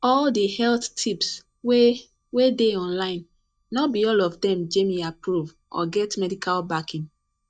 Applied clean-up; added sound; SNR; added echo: neural mask model DeepFilterNet 3.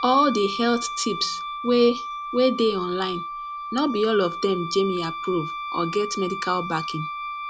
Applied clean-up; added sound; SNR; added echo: none; Wind instrument, woodwind instrument; 8 dB; none.